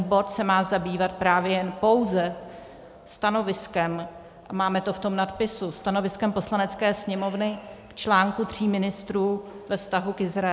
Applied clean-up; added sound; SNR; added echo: none; none; none; none.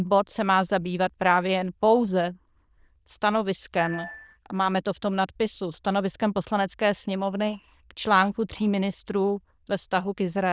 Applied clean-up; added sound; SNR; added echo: neural diffusion model UNIVERSE++.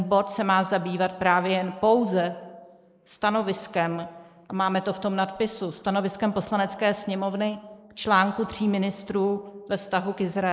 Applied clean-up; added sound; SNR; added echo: neural mask model Resemble Enhance denoiser.